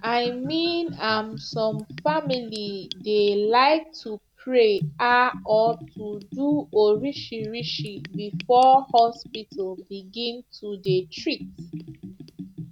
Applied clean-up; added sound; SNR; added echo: none; Bathtub (filling or washing) / Gurgling; 14 dB; none.